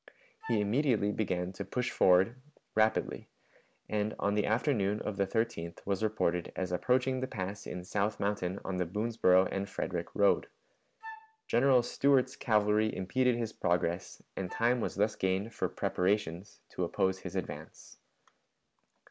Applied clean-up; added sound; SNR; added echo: none; Wind instrument, woodwind instrument; 17 dB; none.